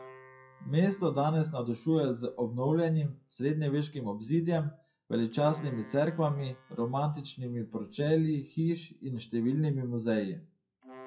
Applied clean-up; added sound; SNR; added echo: classical method WPE with log-MMSE.